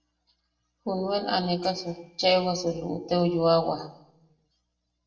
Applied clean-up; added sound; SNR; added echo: neural separator model SepFormer DNS4.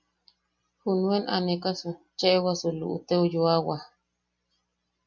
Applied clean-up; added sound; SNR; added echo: none; none; none; none.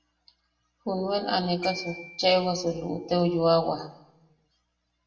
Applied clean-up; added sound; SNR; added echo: none; Glockenspiel; 19 dB; reverberation time 0.7 s.